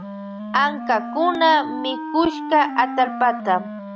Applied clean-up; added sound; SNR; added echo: none; Wind instrument, woodwind instrument; 9 dB; none.